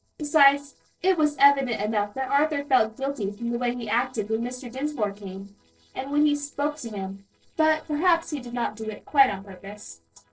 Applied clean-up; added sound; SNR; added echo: neural separator model SepFormer DNS4.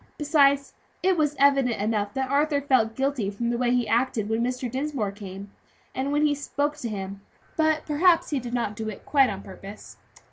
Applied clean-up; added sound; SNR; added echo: none; none; none; none.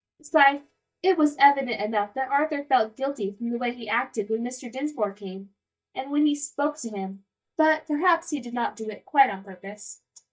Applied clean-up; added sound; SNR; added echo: neural mask model DeepFilterNet 3.